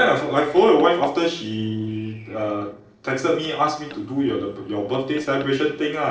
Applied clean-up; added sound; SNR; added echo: neural separator model SepFormer DNS4.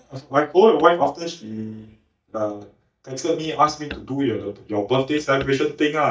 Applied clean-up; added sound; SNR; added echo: neural mask model DeepFilterNet 3.